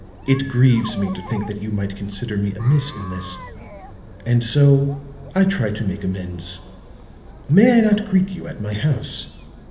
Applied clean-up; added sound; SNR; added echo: none; Chatter; 17 dB; reverberation time 0.8 s.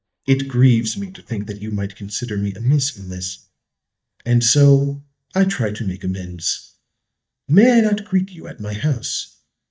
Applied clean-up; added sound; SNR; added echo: neural mask model DeepFilterNet 3.